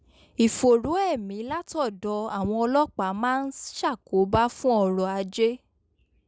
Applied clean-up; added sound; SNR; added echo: none; none; none; none.